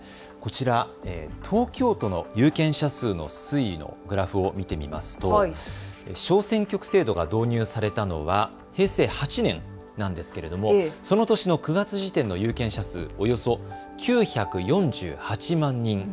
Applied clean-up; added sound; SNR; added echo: none; none; none; none.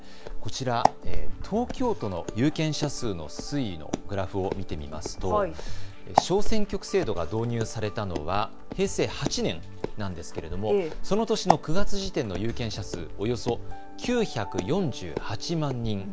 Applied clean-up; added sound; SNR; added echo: none; Walk, footsteps; -3 dB; none.